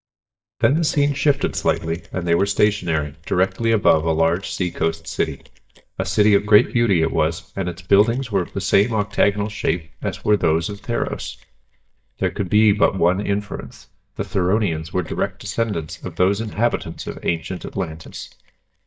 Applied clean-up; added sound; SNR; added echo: neural mask model DeepFilterNet 3.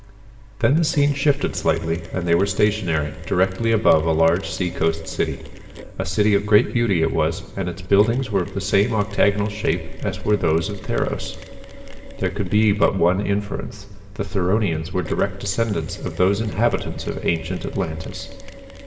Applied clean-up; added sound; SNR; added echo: none; Mechanisms; 18 dB; reverberation time 2.5 s.